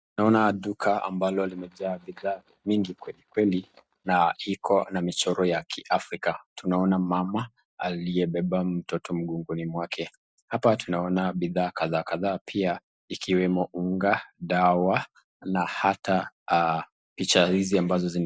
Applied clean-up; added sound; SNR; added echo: neural mask model DeepFilterNet 3.